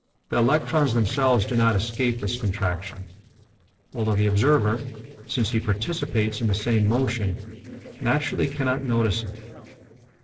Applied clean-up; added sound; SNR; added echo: neural separator model SepFormer DNS4.